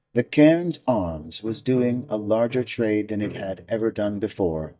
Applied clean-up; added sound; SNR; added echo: neural mask model DeepFilterNet 3.